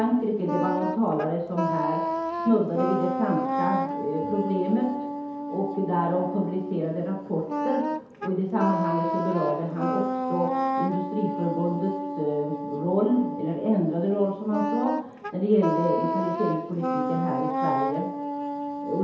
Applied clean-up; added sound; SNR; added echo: none; Wind instrument, woodwind instrument; 3 dB; reverberation time 0.8 s.